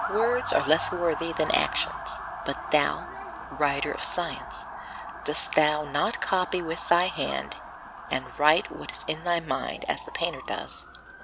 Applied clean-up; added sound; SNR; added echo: none; Motor vehicle (road) / Siren; 9 dB; none.